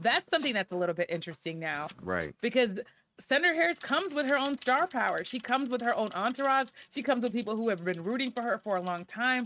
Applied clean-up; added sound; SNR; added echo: neural mask model RNNoise.